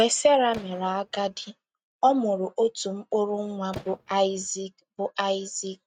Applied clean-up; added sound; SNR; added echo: neural mask model RNNoise.